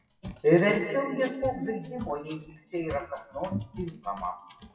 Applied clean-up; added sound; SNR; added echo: classical method WPE with log-MMSE.